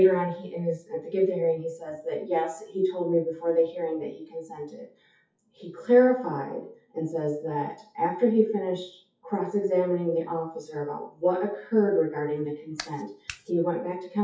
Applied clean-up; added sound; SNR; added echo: classical method WPE with log-MMSE.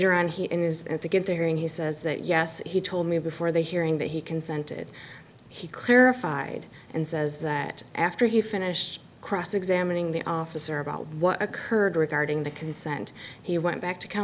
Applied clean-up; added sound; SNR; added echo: none; none; none; none.